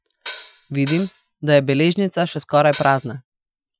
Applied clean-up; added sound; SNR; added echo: classical method Wiener filter.